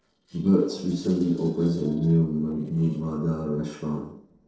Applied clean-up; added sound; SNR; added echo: neural separator model SepFormer DNS4.